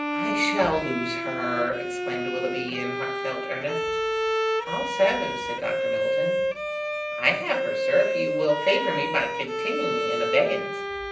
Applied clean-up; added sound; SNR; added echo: none; Bowed string instrument; 0 dB; reverberation time 0.6 s.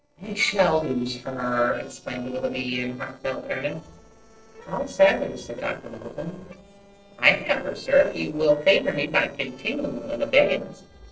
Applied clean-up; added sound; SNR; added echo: neural separator model SepFormer DNS4.